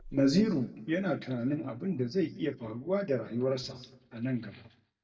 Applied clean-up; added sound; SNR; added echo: neural mask model DeepFilterNet 3.